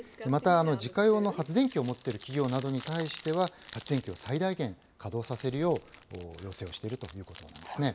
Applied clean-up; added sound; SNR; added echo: none; Crumpling, crinkling; 18 dB; none.